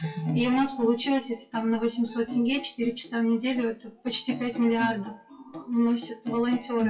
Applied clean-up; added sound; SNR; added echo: classical method WPE with log-MMSE.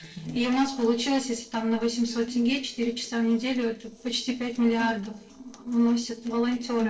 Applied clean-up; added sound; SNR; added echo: neural separator model SepFormer DNS4.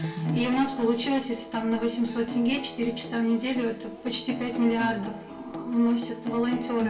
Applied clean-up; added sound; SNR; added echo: none; Acoustic guitar; 10 dB; reverberation time 0.3 s.